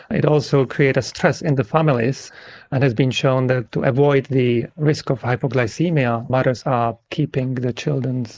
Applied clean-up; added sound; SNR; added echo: neural mask model Resemble Enhance denoiser.